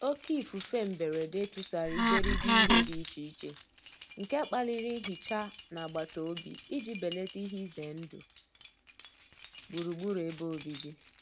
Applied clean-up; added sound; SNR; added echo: none; Wood + Keys jangling; -5 dB; none.